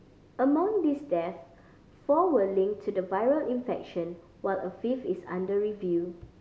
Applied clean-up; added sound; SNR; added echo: none; none; none; none.